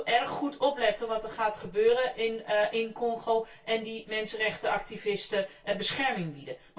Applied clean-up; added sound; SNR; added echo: none; none; none; reverberation time 0.2 s.